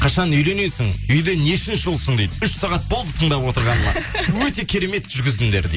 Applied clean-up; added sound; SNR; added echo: none; none; none; none.